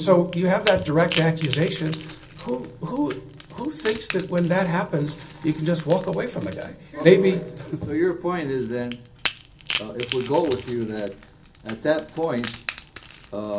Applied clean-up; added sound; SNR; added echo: none; Crack / Crackle; 13 dB; reverberation time 0.3 s.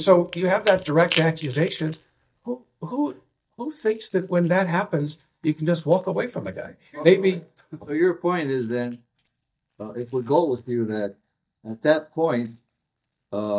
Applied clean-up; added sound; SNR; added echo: neural mask model DeepFilterNet 3.